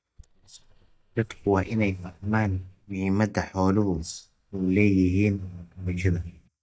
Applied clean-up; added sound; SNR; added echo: neural mask model DeepFilterNet 3.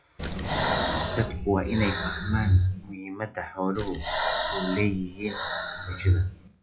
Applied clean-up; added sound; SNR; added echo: classical method WPE with log-MMSE.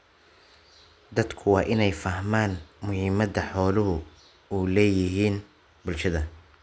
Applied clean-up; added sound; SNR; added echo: none; none; none; none.